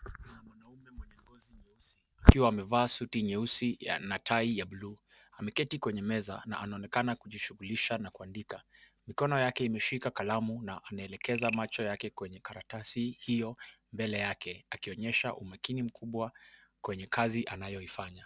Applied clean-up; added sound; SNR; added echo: none; Frog; 13 dB; none.